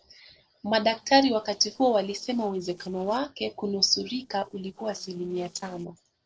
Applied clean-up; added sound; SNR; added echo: neural separator model SepFormer DNS4.